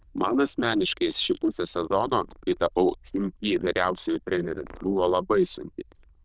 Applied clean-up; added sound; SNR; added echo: neural diffusion model UNIVERSE++.